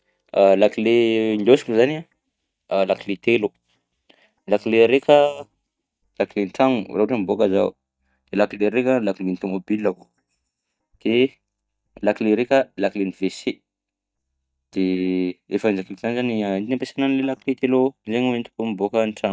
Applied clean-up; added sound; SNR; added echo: neural mask model DeepFilterNet 3.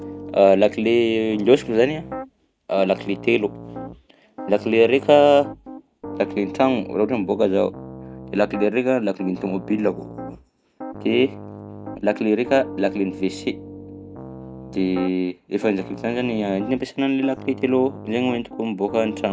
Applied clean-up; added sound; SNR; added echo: none; Piano; 14 dB; none.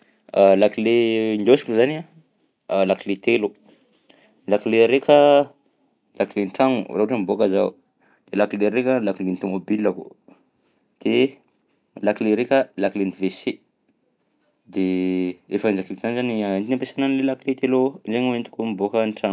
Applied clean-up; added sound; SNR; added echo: none; none; none; none.